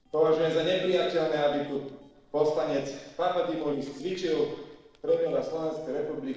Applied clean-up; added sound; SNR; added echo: neural separator model SepFormer DNS4.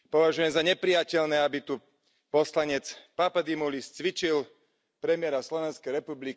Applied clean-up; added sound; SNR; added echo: none; none; none; none.